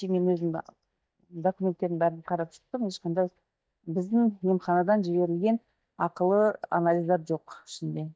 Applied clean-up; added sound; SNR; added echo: neural mask model DeepFilterNet 3.